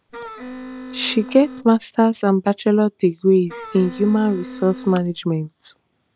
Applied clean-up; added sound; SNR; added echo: none; Wind instrument, woodwind instrument; 15 dB; none.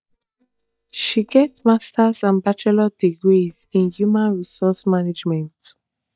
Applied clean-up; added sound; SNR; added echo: neural mask model DeepFilterNet 3.